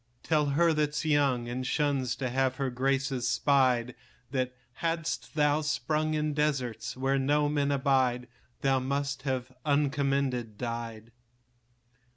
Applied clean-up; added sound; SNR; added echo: none; none; none; none.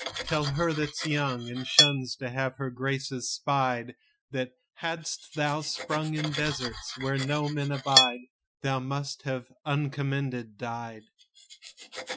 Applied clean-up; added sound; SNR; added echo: classical method Wiener filter.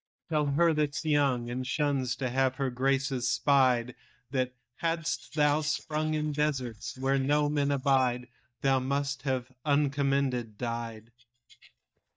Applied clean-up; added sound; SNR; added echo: neural mask model DeepFilterNet 3.